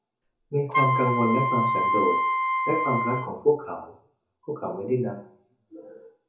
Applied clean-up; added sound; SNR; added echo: none; Wind instrument, woodwind instrument; -3 dB; reverberation time 0.6 s.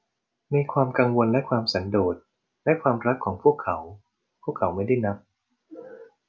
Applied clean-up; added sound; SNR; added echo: none; none; none; none.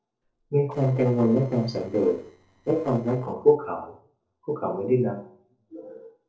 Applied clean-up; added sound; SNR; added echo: neural separator model SepFormer DNS4.